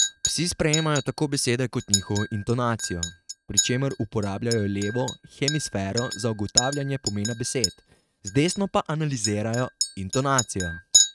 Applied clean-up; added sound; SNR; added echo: neural mask model RNNoise.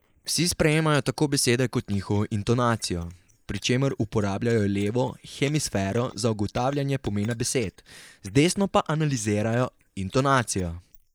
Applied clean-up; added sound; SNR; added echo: neural mask model Resemble Enhance denoiser.